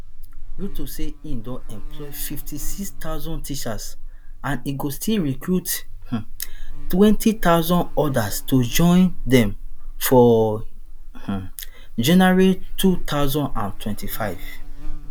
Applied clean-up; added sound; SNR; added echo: none; Buzz; 2 dB; none.